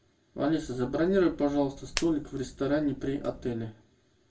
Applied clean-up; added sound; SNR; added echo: none; Hands; 13 dB; reverberation time 0.2 s.